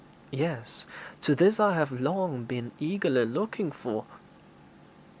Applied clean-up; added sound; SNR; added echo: none; none; none; none.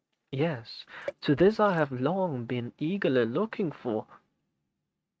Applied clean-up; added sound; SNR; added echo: neural mask model RNNoise.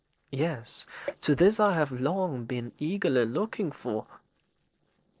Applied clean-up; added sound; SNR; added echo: neural separator model SepFormer DNS4.